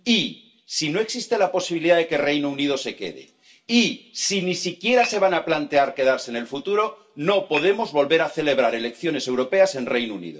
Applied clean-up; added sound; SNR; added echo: none; Dishes, pots, and pans / Glass; 8 dB; reverberation time 0.2 s.